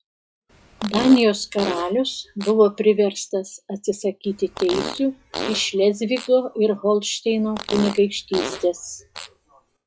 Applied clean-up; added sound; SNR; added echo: classical method log-MMSE.